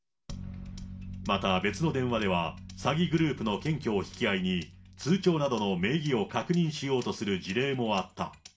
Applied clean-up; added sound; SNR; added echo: none; none; none; reverberation time 0.3 s.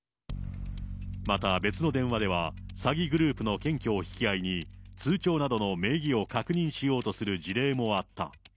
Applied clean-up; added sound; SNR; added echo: none; none; none; none.